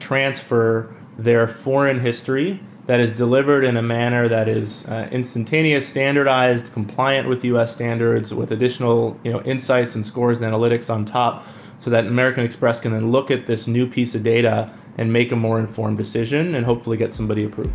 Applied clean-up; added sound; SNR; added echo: none; none; none; none.